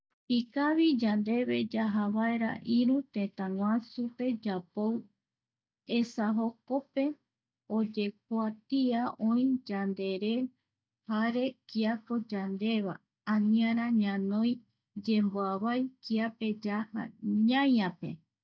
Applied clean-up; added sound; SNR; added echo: none; none; none; none.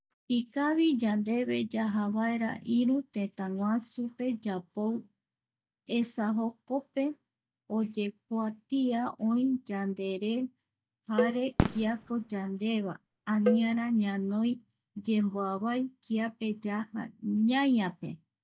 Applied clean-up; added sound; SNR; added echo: none; Fireworks + Cowbell; 5 dB; none.